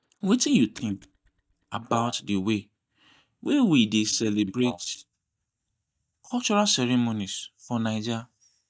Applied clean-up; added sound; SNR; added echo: neural mask model DeepFilterNet 3.